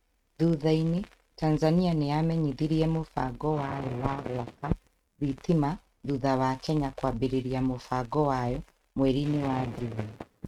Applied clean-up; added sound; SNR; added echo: neural mask model RNNoise.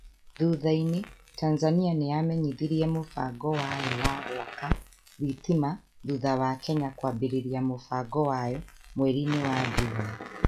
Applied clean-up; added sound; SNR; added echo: classical method log-MMSE.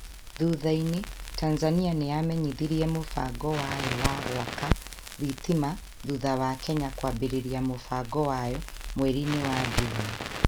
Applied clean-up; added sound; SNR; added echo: none; Crackle; 5 dB; none.